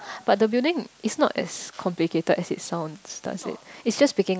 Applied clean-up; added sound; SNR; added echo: none; none; none; none.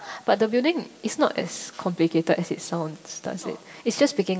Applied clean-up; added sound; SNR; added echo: none; none; none; reverberation time 2.4 s.